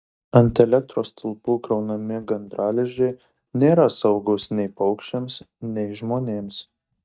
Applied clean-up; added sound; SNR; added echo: neural mask model DeepFilterNet 3.